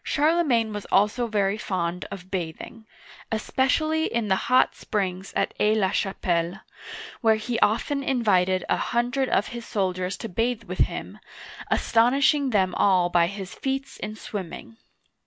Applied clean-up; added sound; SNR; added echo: none; none; none; none.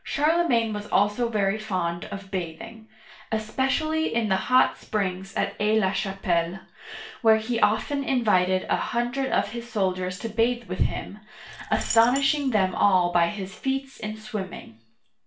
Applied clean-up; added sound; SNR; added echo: none; Coin (dropping); 12 dB; reverberation time 0.3 s.